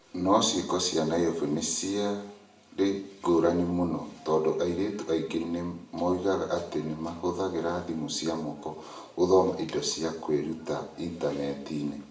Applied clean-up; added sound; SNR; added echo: none; none; none; reverberation time 0.6 s.